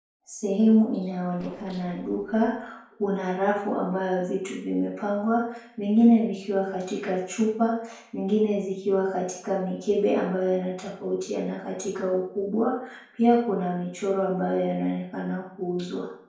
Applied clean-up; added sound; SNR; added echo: neural separator model SepFormer DNS4.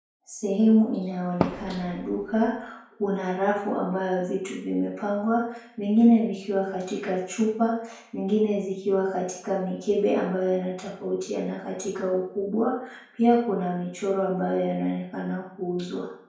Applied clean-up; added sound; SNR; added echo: none; Fireworks; 8 dB; reverberation time 0.5 s.